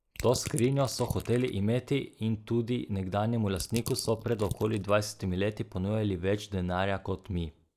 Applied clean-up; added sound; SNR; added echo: neural mask model Resemble Enhance denoiser.